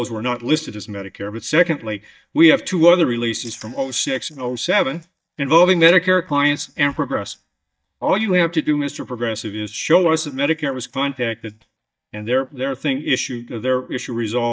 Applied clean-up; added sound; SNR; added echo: neural mask model DeepFilterNet 3.